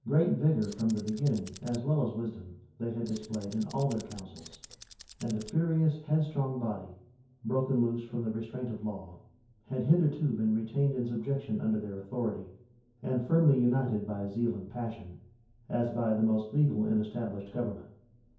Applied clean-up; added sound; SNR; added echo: none; Tools; 19 dB; reverberation time 0.6 s.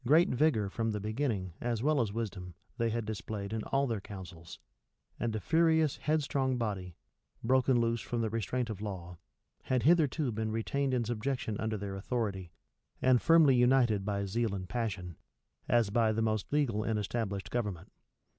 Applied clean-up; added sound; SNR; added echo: none; none; none; none.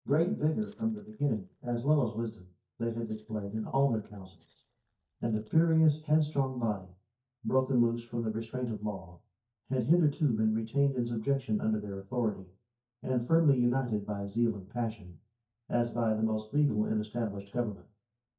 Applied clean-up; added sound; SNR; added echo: neural mask model DeepFilterNet 3.